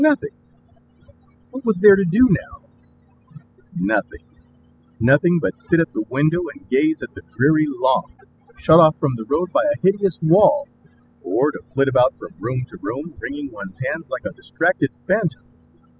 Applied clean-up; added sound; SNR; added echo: classical method spectral subtraction.